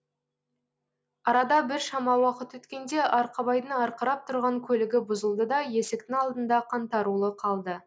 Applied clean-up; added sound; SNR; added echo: none; none; none; none.